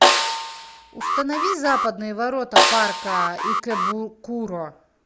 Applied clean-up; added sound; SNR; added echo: none; Alarm + Snare drum; -4 dB; none.